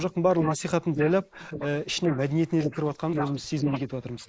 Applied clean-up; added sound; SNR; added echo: neural mask model Resemble Enhance denoiser.